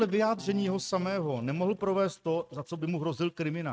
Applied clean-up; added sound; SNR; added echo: neural mask model RNNoise.